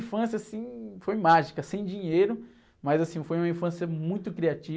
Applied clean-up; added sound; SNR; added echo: none; none; none; none.